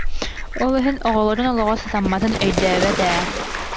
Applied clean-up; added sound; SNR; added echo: none; Fowl; 3 dB; none.